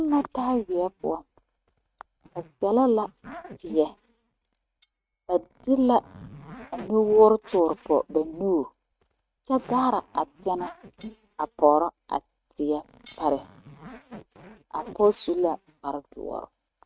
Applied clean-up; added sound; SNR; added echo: neural mask model RNNoise.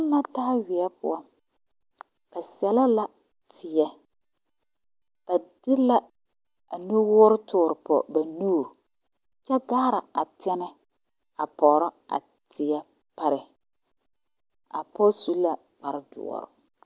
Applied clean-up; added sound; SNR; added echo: none; none; none; none.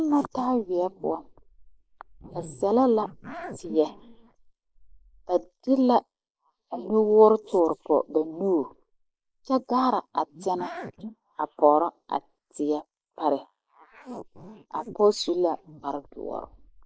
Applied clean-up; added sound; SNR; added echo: neural mask model Resemble Enhance denoiser.